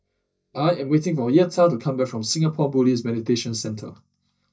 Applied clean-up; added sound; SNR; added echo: neural mask model DeepFilterNet 3.